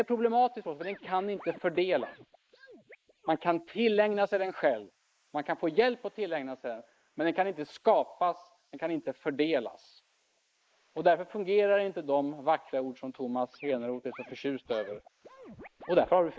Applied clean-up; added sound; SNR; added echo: neural mask model Resemble Enhance denoiser.